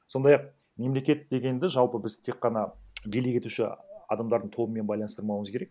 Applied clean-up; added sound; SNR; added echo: none; none; none; none.